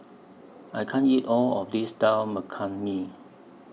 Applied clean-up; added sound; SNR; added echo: none; none; none; none.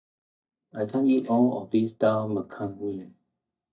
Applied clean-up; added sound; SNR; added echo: neural mask model DeepFilterNet 3.